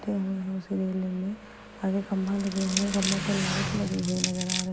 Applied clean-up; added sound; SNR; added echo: none; Crushing + Motorcycle; 5 dB; none.